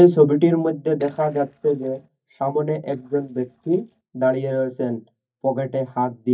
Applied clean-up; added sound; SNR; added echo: neural mask model DeepFilterNet 3.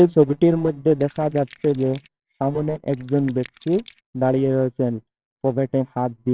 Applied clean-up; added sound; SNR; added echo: neural separator model SepFormer WHAMR!.